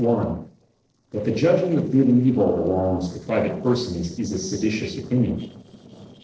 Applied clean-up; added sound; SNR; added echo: neural separator model SepFormer DNS4.